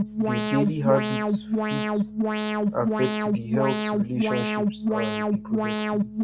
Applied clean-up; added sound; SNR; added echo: none; Alarm; -4 dB; none.